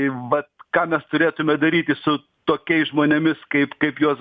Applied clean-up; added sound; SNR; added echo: none; none; none; none.